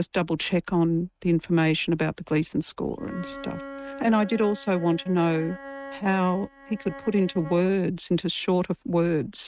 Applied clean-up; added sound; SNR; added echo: neural mask model RNNoise.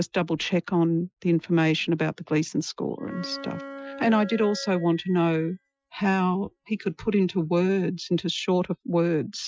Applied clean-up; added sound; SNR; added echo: classical method Wiener filter.